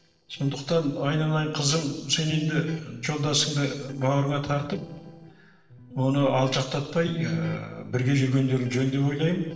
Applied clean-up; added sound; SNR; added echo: neural separator model SepFormer DNS4.